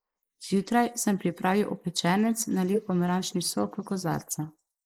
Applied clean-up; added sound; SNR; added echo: neural mask model Resemble Enhance denoiser.